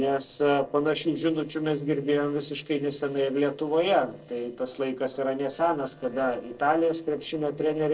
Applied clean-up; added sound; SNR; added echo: neural separator model SepFormer DNS4.